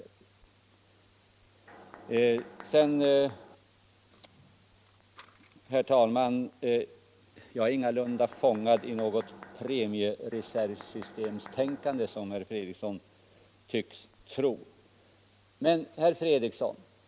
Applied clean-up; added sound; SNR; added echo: none; Mechanisms; 18 dB; none.